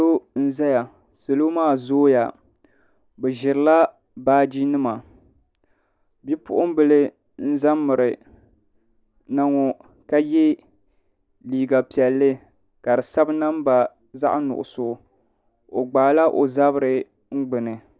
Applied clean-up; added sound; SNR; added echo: none; none; none; none.